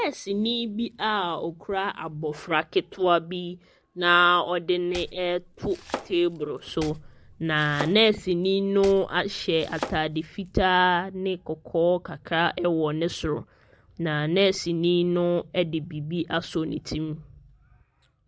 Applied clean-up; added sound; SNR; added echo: none; Domestic sounds, home sounds; 14 dB; none.